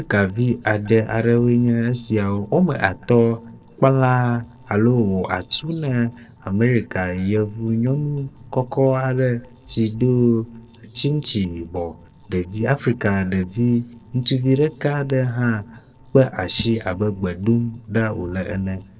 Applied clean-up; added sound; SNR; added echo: neural separator model SepFormer DNS4.